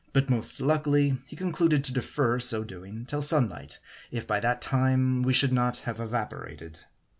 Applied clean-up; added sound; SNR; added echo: none; none; none; none.